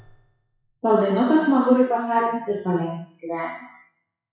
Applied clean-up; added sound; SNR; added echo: classical method WPE with log-MMSE.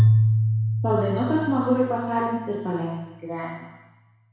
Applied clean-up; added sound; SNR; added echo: none; Keyboard (musical); -2 dB; reverberation time 1.1 s.